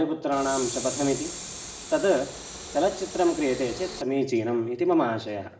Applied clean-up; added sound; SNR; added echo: none; Train; 11 dB; reverberation time 1.5 s.